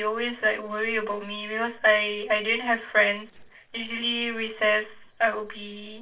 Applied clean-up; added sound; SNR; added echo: neural separator model SepFormer DNS4.